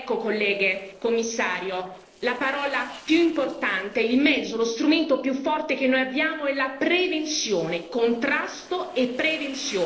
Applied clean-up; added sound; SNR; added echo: neural separator model SepFormer DNS4.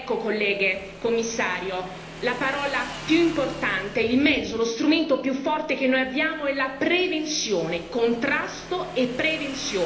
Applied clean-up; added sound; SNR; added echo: none; Motorcycle / Engine; 16 dB; reverberation time 1.0 s.